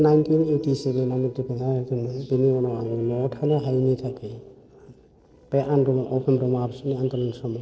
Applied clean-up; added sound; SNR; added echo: neural separator model SepFormer DNS4.